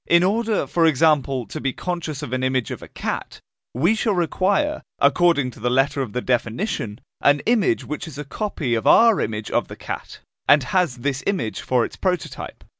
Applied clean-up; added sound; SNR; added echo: none; none; none; none.